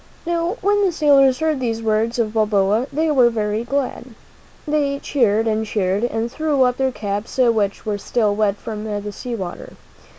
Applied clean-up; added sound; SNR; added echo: none; none; none; none.